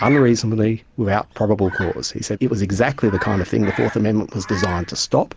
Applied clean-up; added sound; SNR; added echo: none; Bird vocalization, bird call, bird song; 14 dB; none.